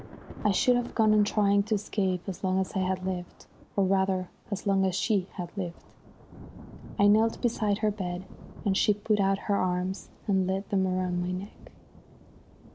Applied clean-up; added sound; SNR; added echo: none; Thunder / Rain; 19 dB; none.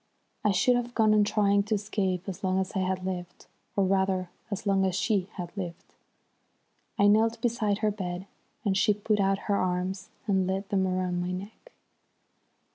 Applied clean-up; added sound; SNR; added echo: none; none; none; none.